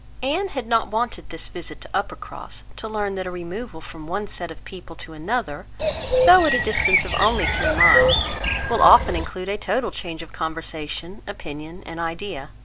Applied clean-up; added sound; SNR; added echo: none; Bird; -3 dB; none.